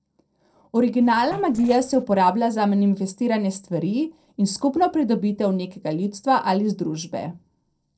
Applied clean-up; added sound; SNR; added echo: neural separator model SepFormer DNS4.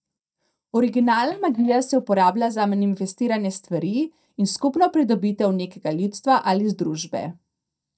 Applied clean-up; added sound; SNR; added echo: neural mask model DeepFilterNet 3.